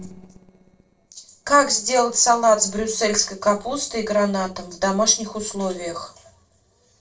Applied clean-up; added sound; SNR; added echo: neural separator model SepFormer DNS4.